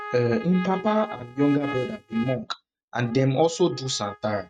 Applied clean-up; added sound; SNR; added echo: neural mask model RNNoise.